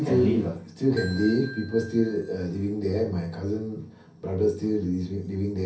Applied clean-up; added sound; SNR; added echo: none; Ringtone / Bell; 15 dB; reverberation time 0.3 s.